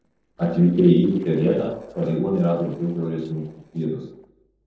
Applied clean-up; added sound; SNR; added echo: neural separator model SepFormer DNS4.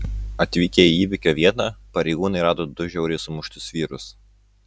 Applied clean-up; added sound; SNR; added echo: none; none; none; none.